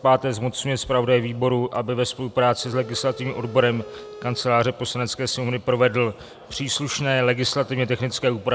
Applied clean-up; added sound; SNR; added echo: none; Telephone; 17 dB; none.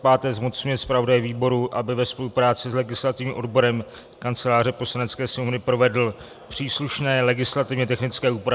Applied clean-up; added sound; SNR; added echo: none; none; none; none.